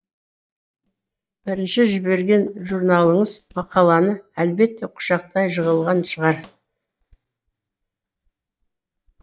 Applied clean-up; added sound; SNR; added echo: neural mask model DeepFilterNet 3.